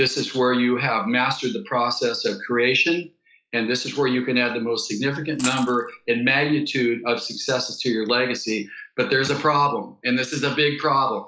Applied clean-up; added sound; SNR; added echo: classical method log-MMSE.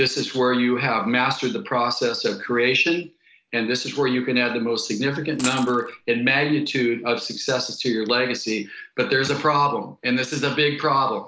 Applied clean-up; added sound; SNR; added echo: none; Coin (dropping); 12 dB; none.